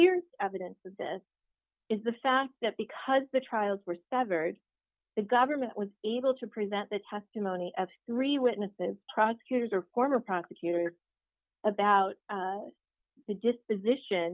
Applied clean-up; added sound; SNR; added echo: none; none; none; none.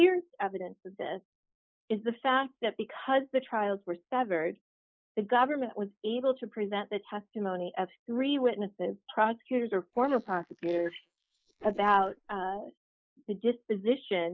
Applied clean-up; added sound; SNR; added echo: neural mask model Resemble Enhance denoiser.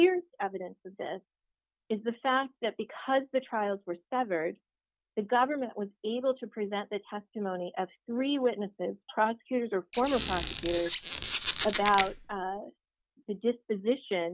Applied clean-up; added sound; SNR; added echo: none; Squeak; -1 dB; none.